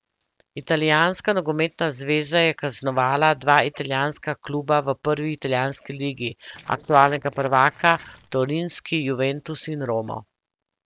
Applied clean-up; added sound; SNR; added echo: neural separator model SepFormer DNS4.